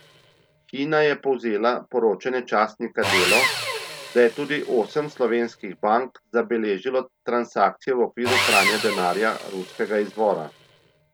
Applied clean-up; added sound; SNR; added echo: none; Sawing; 6 dB; none.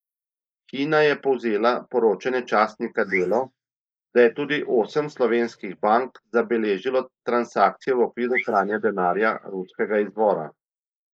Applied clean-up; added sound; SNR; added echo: neural mask model Resemble Enhance denoiser.